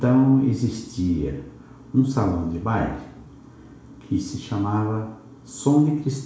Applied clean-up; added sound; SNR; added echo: none; none; none; reverberation time 0.7 s.